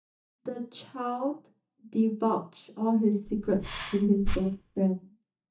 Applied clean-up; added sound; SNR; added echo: neural mask model DeepFilterNet 3.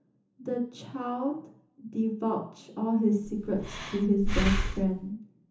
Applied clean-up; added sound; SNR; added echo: none; Breathing; 1 dB; reverberation time 0.7 s.